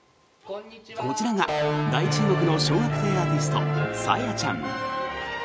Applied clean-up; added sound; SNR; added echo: none; Electric guitar; -2 dB; none.